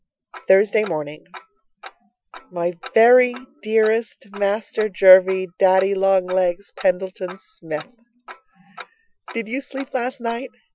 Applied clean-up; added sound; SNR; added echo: classical method Wiener filter.